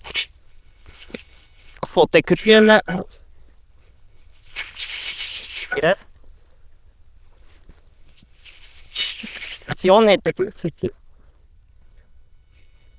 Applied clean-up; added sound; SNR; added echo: neural diffusion model UNIVERSE++.